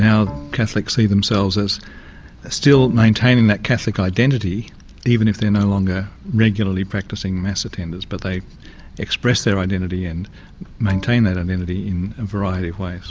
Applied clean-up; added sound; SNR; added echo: none; Bowed string instrument; 20 dB; none.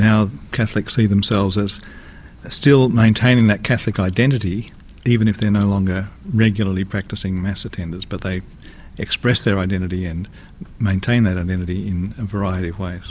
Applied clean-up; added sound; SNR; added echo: none; none; none; none.